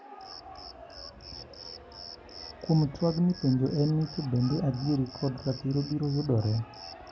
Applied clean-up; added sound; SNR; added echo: none; Cricket; 16 dB; none.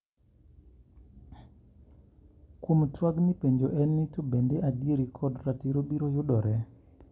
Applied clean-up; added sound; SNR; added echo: none; none; none; none.